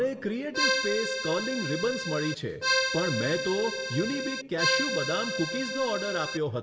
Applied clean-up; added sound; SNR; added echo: none; Accordion; -1 dB; reverberation time 1.1 s.